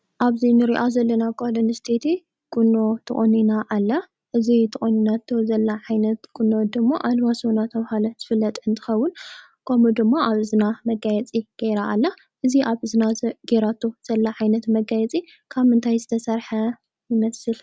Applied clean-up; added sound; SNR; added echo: none; none; none; none.